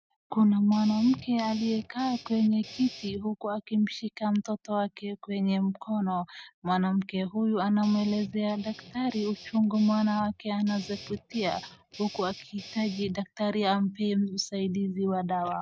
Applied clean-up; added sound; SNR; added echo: neural mask model RNNoise.